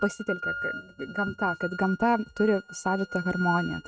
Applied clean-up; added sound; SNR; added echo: neural mask model RNNoise.